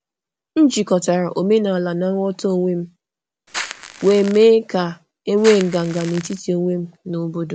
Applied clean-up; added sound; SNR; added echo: none; Crackle; 13 dB; none.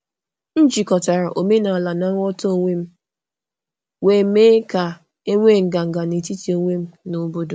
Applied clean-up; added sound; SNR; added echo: none; none; none; none.